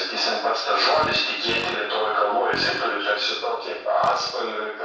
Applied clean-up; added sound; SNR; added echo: none; Fart; 16 dB; reverberation time 0.7 s.